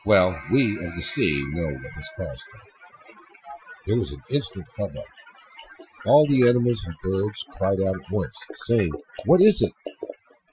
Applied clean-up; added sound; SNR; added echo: classical method Wiener filter.